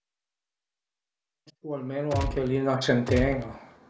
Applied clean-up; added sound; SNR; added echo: none; Gunshot, gunfire; 1 dB; none.